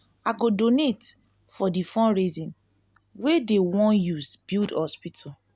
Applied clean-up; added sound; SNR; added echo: none; none; none; none.